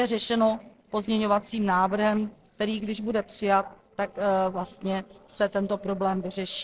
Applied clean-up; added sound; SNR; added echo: neural separator model SepFormer DNS4.